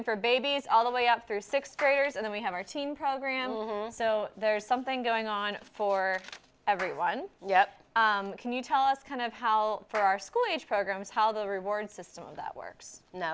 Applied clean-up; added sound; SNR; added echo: none; Clapping; 18 dB; none.